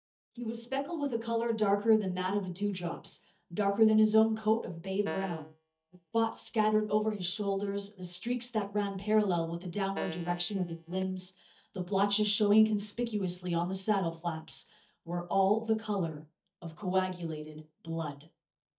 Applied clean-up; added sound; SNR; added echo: neural mask model DeepFilterNet 3.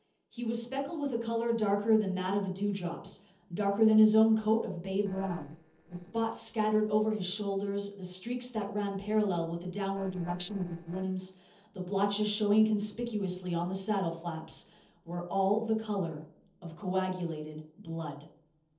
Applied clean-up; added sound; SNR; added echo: neural separator model SepFormer DNS4.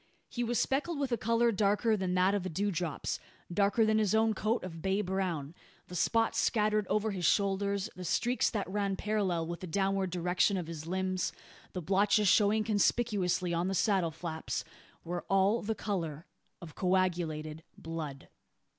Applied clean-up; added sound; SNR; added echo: none; none; none; none.